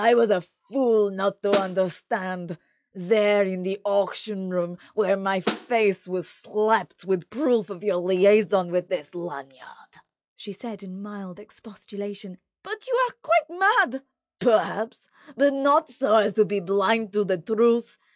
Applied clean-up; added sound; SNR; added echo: classical method log-MMSE.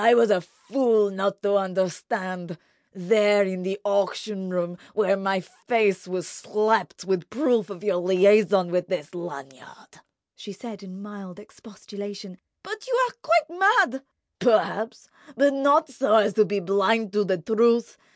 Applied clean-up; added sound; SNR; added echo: none; none; none; none.